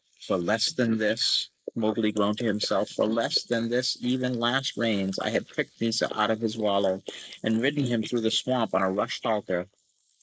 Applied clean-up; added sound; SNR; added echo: neural mask model Resemble Enhance denoiser.